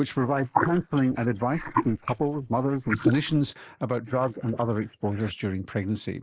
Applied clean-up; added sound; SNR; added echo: neural mask model Resemble Enhance denoiser.